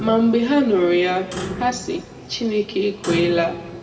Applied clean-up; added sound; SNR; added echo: none; Clock; 12 dB; reverberation time 1.3 s.